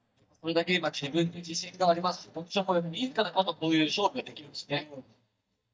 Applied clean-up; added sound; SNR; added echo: neural mask model DeepFilterNet 3.